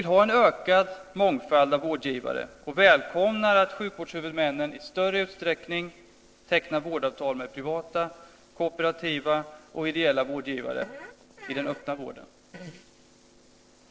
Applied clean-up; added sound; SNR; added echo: neural separator model SepFormer DNS4.